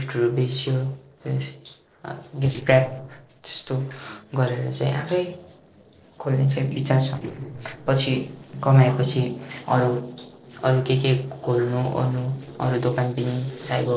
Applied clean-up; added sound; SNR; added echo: neural separator model SepFormer DNS4.